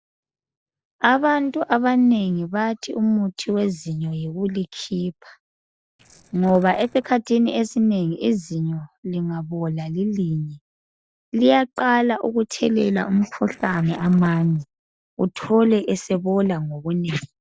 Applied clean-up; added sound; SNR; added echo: neural separator model SepFormer DNS4.